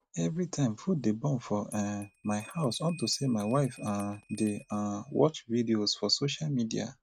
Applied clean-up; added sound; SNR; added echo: neural mask model RNNoise.